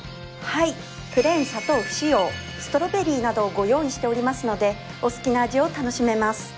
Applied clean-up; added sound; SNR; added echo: none; none; none; none.